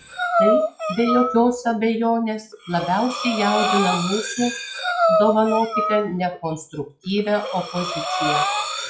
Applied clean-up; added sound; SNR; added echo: classical method log-MMSE.